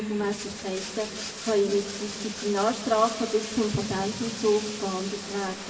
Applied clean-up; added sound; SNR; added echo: none; Bathtub (filling or washing); 10 dB; reverberation time 1.5 s.